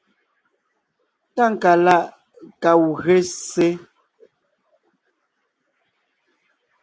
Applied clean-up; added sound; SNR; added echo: none; none; none; none.